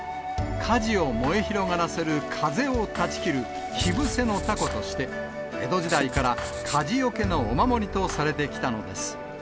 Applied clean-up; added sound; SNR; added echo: none; Writing; 13 dB; none.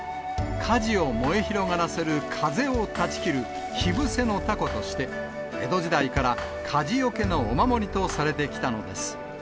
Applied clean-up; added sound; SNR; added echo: none; none; none; none.